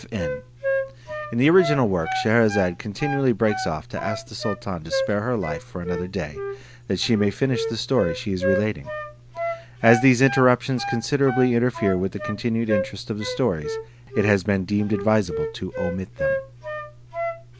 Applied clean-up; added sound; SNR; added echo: none; Wind instrument, woodwind instrument; 7 dB; none.